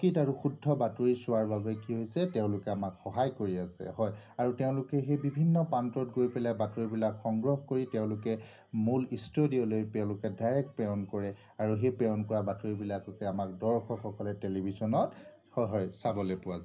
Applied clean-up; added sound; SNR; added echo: none; none; none; reverberation time 0.4 s.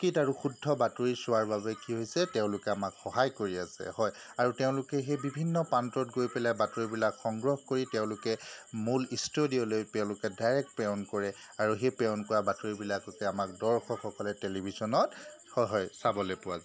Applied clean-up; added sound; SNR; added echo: none; none; none; none.